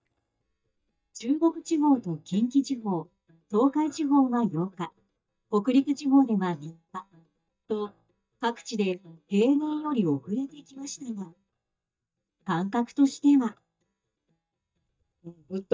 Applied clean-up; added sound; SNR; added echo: neural mask model DeepFilterNet 3.